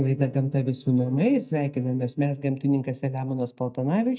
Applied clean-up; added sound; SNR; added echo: neural mask model DeepFilterNet 3.